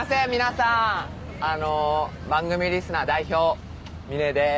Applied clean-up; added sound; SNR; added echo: none; none; none; none.